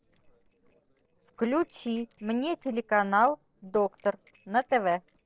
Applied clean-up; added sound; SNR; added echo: neural separator model SepFormer DNS4.